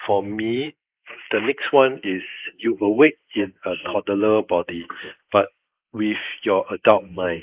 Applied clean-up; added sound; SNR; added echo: neural mask model Resemble Enhance denoiser.